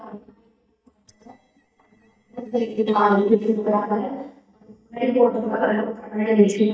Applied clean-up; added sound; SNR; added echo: neural mask model DeepFilterNet 3.